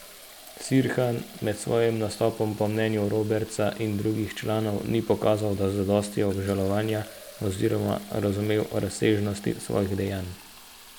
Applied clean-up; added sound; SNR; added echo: none; Fill (with liquid); 20 dB; none.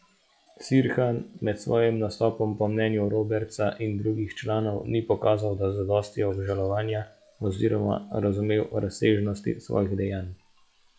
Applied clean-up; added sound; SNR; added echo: classical method log-MMSE.